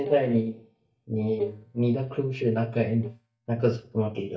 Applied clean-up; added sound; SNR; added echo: neural mask model DeepFilterNet 3.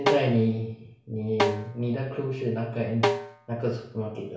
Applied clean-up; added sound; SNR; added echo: none; Snare drum; 3 dB; reverberation time 0.6 s.